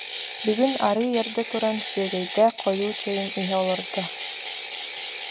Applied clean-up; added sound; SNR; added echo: none; Ratchet, pawl; 8 dB; none.